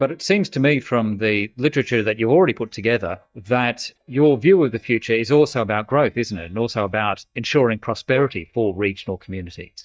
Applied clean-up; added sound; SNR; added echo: neural mask model DeepFilterNet 3.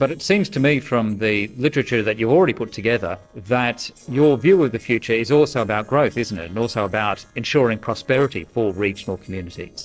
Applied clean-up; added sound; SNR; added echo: neural separator model SepFormer DNS4.